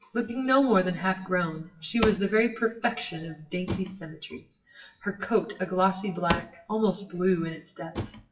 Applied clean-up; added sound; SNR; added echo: classical method WPE with log-MMSE.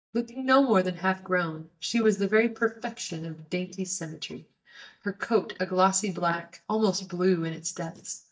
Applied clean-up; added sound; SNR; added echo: neural mask model DeepFilterNet 3.